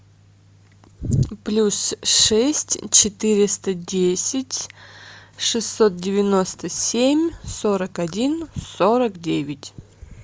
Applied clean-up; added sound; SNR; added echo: none; none; none; none.